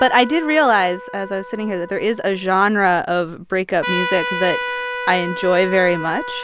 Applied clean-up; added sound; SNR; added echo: none; Trumpet; 9 dB; none.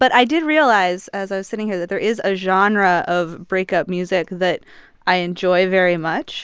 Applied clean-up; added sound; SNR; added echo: none; none; none; none.